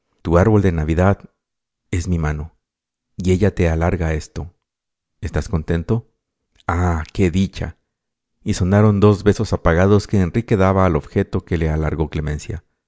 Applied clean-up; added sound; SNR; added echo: none; none; none; none.